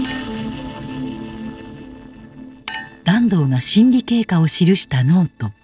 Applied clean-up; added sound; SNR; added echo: neural separator model SepFormer DNS4.